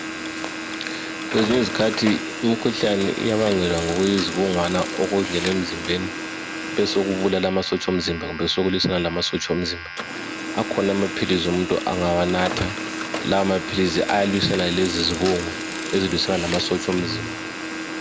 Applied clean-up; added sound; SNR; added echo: none; Domestic sounds, home sounds + Printer; 7 dB; none.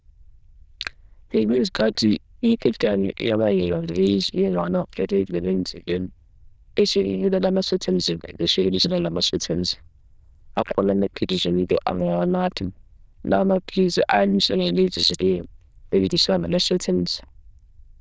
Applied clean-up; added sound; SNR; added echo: neural diffusion model UNIVERSE++.